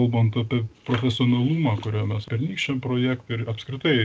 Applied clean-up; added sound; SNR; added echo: none; none; none; none.